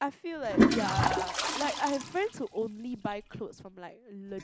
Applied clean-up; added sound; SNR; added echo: none; Toilet flush; -3 dB; none.